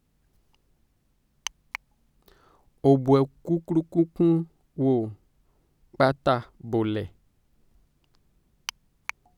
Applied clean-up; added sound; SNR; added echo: none; none; none; none.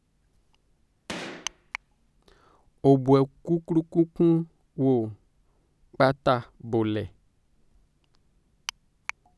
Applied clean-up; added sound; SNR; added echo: none; Gunshot, gunfire; 14 dB; none.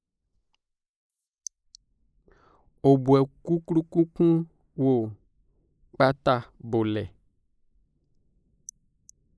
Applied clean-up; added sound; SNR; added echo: neural mask model Resemble Enhance denoiser.